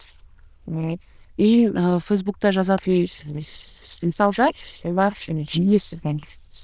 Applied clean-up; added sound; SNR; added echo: neural diffusion model UNIVERSE++.